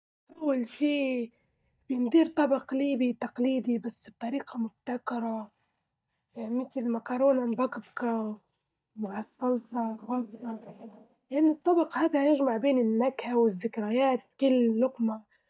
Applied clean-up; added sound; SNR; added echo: neural mask model DeepFilterNet 3.